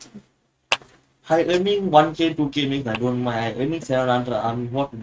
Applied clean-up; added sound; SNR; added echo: neural mask model RNNoise.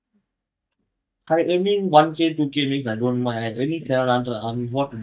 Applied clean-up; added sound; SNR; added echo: neural mask model DeepFilterNet 3.